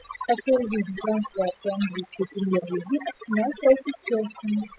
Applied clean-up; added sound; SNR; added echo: classical method spectral subtraction.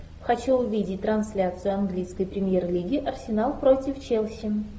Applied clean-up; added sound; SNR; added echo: none; none; none; none.